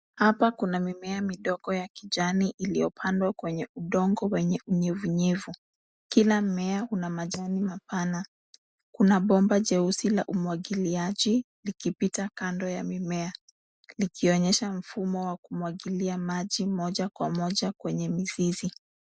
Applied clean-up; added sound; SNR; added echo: neural mask model DeepFilterNet 3.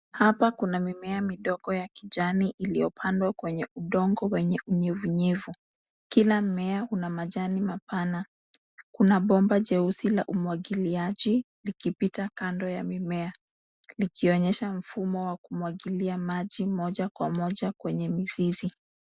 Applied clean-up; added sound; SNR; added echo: none; none; none; none.